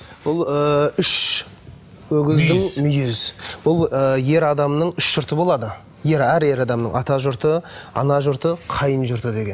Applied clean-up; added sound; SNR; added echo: none; none; none; none.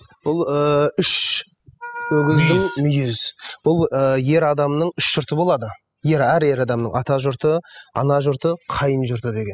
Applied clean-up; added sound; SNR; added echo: classical method spectral subtraction.